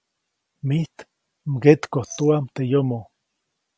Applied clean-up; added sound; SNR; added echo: none; Glass; 17 dB; none.